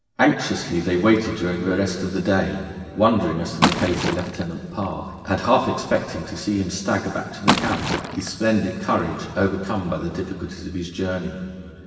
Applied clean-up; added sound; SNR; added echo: none; Liquid; 5 dB; reverberation time 2.5 s.